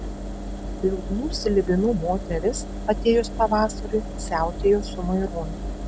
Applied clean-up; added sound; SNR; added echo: none; Engine; 6 dB; none.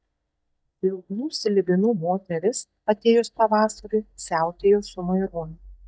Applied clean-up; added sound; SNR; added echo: neural mask model DeepFilterNet 3.